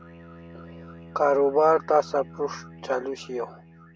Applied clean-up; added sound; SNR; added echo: none; Bowed string instrument; 19 dB; none.